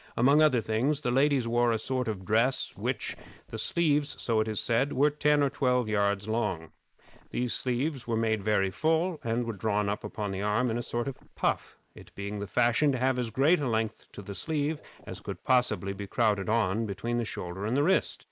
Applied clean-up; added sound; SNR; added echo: neural mask model Resemble Enhance denoiser.